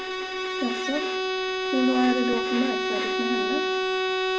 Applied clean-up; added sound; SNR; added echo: none; Bowed string instrument; -2 dB; reverberation time 1.4 s.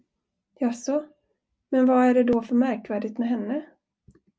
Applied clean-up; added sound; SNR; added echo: none; none; none; none.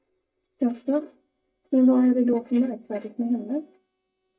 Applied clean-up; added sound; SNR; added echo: neural mask model DeepFilterNet 3.